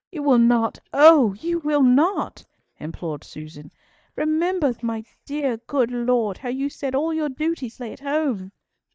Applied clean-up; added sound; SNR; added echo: neural mask model DeepFilterNet 3.